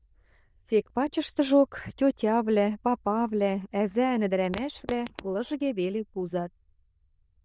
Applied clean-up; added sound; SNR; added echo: neural diffusion model UNIVERSE++.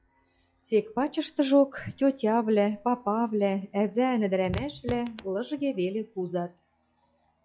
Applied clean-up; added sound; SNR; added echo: classical method log-MMSE.